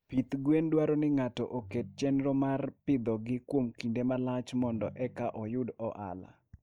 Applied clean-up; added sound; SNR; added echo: neural mask model DeepFilterNet 3.